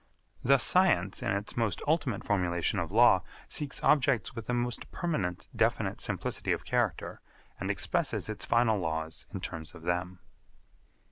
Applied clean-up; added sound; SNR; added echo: none; none; none; none.